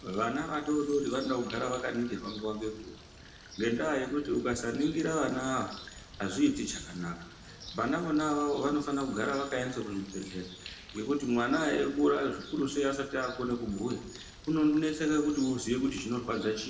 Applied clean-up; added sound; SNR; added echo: none; Bird; 19 dB; reverberation time 0.8 s.